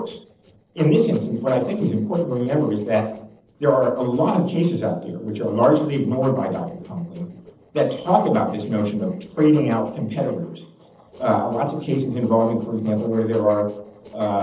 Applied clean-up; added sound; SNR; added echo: neural separator model SepFormer DNS4.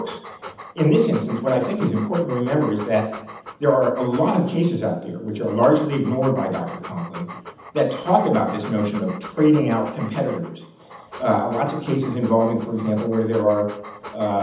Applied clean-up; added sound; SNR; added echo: none; Dog; 17 dB; reverberation time 0.8 s.